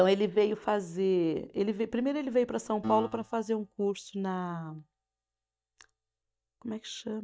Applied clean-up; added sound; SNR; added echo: neural mask model DeepFilterNet 3.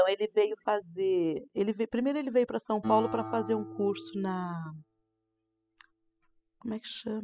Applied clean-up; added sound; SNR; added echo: classical method spectral subtraction.